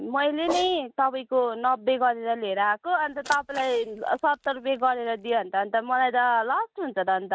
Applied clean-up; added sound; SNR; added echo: neural mask model RNNoise.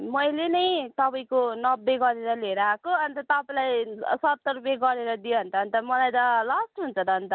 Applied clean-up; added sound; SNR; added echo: none; none; none; none.